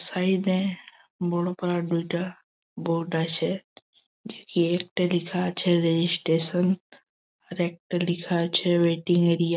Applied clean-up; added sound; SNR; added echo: none; none; none; none.